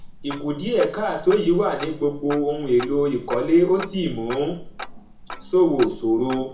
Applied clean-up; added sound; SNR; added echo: none; Tick-tock; 13 dB; reverberation time 0.6 s.